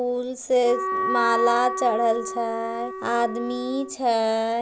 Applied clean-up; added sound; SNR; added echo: none; Wind instrument, woodwind instrument; 5 dB; none.